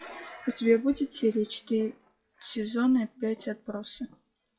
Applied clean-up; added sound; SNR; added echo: classical method WPE with log-MMSE.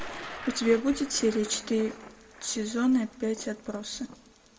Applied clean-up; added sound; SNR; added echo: none; Thunder; 16 dB; reverberation time 0.8 s.